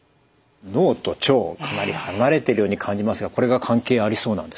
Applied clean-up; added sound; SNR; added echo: none; none; none; none.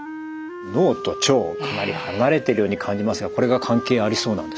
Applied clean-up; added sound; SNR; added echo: none; Wind instrument, woodwind instrument; 11 dB; none.